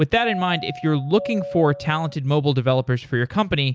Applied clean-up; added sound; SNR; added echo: none; Doorbell; 11 dB; none.